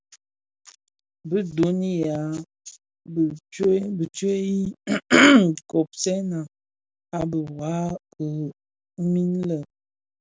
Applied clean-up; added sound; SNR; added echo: none; none; none; none.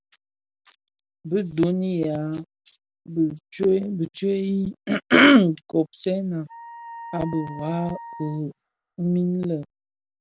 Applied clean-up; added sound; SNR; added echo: none; Wind instrument, woodwind instrument; 17 dB; none.